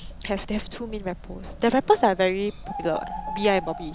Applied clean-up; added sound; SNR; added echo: none; Bird; 11 dB; none.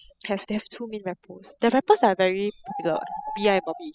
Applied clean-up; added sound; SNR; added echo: classical method spectral subtraction.